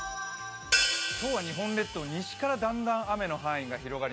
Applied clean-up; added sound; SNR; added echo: none; Crash cymbal / Hi-hat; 2 dB; none.